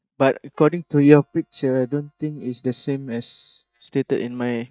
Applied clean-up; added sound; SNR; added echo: neural mask model DeepFilterNet 3.